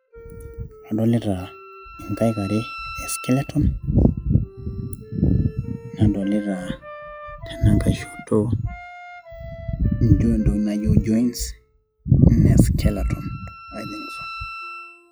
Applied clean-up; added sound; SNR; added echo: classical method log-MMSE.